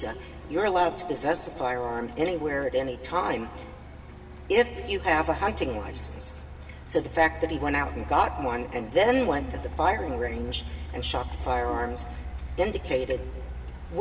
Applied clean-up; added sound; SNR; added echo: none; Truck; 10 dB; reverberation time 2.9 s.